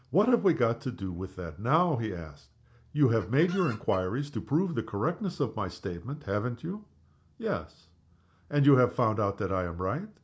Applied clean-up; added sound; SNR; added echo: none; Chicken, rooster; 17 dB; none.